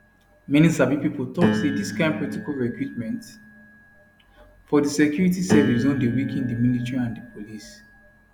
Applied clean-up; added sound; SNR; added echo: none; Piano; 7 dB; none.